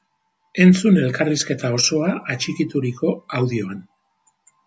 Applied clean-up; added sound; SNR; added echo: none; none; none; none.